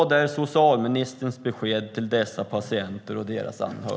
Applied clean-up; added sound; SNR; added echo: none; none; none; none.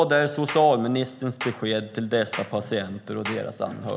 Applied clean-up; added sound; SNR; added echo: none; Clapping; 14 dB; none.